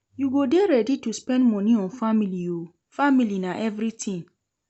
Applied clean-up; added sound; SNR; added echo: none; none; none; none.